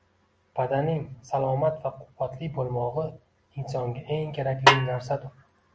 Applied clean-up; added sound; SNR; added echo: none; Snare drum; -5 dB; none.